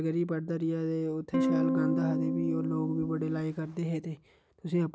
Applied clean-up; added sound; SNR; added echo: none; Electric guitar / Strum; -1 dB; none.